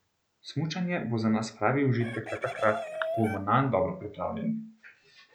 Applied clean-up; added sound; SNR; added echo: none; Chicken, rooster; 9 dB; none.